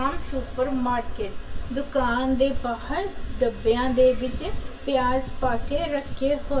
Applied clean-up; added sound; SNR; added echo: none; none; none; reverberation time 0.1 s.